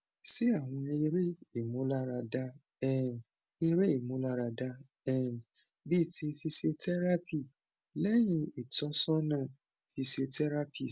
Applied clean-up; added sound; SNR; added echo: none; none; none; none.